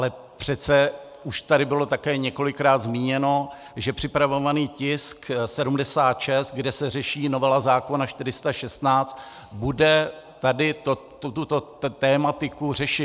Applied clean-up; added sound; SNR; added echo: none; none; none; none.